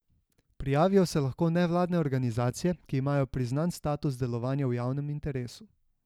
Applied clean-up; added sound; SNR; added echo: none; none; none; none.